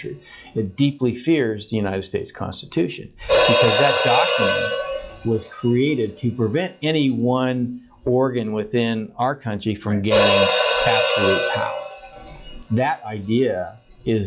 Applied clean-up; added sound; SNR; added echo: classical method log-MMSE.